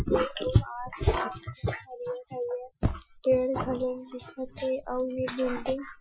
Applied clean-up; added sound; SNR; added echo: classical method Wiener filter.